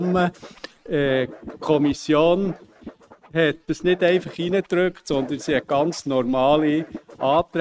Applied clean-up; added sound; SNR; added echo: neural mask model RNNoise.